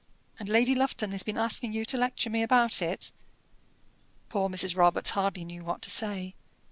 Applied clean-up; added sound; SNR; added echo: none; none; none; none.